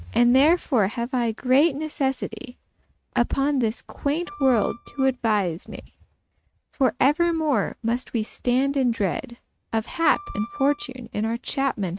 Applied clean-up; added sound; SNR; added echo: neural mask model RNNoise.